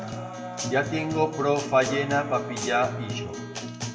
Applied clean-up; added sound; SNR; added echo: none; Acoustic guitar; 6 dB; reverberation time 1.0 s.